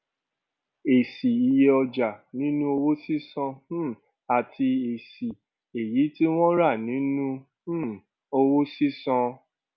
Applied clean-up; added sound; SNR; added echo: none; none; none; none.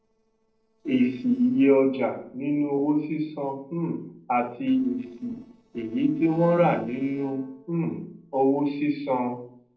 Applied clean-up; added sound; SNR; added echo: neural separator model SepFormer DNS4.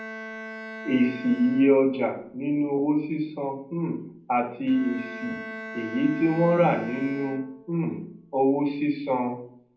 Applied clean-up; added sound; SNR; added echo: none; Bowed string instrument; 16 dB; reverberation time 0.6 s.